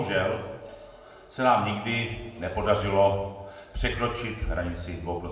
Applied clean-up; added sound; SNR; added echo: none; none; none; reverberation time 0.9 s.